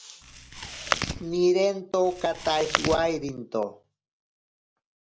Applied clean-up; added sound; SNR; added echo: none; Chewing, mastication; 5 dB; none.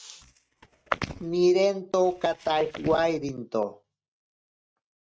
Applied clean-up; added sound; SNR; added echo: neural mask model RNNoise.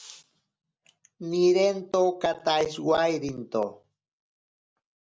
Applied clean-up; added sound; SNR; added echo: none; none; none; none.